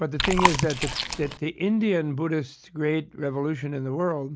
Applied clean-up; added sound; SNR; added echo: none; Chewing, mastication; -1 dB; none.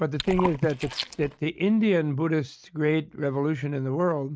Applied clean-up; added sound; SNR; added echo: neural mask model RNNoise.